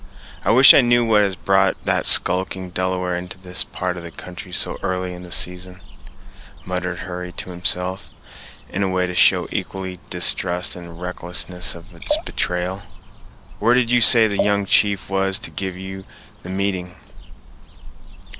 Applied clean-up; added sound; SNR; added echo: none; Cricket / Bird + Liquid; 12 dB; none.